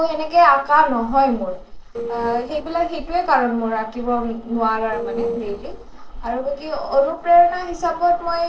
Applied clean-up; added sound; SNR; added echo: neural separator model SepFormer DNS4.